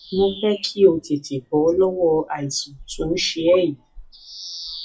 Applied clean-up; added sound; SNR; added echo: classical method WPE with log-MMSE.